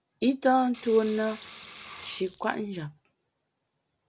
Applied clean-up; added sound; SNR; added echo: none; Sink (filling or washing) / Water; 18 dB; none.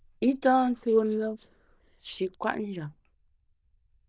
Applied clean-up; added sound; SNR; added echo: neural diffusion model UNIVERSE++.